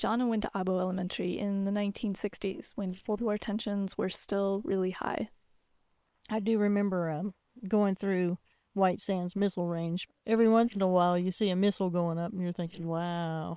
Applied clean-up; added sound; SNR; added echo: neural separator model SepFormer WHAM!.